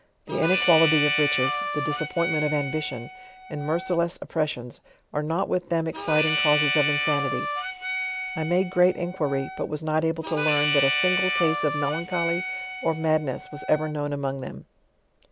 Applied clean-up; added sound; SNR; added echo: none; Harmonica; 2 dB; none.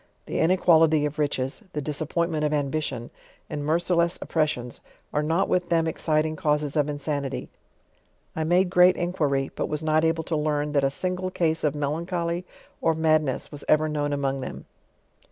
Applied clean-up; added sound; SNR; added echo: none; none; none; none.